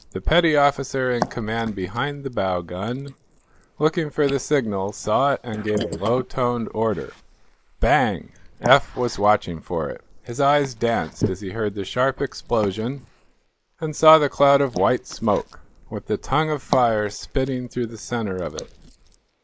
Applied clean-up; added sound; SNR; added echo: neural mask model Resemble Enhance denoiser.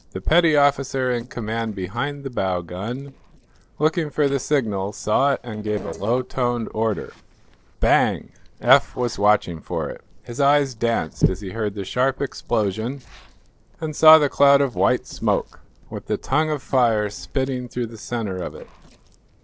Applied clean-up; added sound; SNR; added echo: neural separator model SepFormer DNS4.